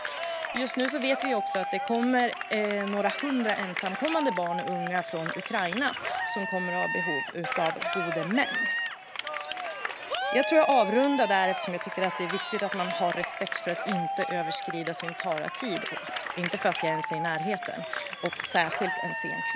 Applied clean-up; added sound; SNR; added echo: none; Cheering; 3 dB; none.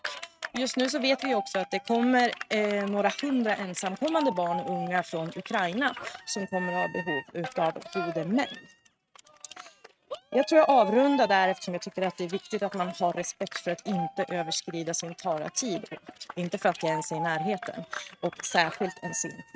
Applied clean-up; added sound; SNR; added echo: neural mask model RNNoise.